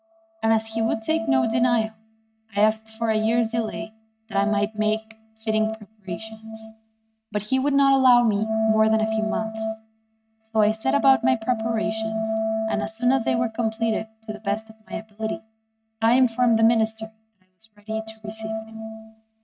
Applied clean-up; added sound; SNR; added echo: neural mask model RNNoise.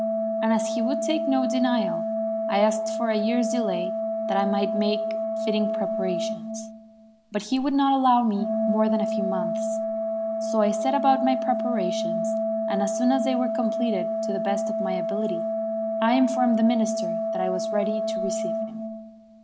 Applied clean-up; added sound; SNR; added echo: none; Organ; 1 dB; none.